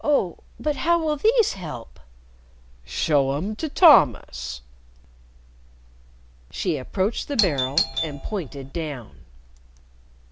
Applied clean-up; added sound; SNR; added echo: none; Doorbell; 3 dB; none.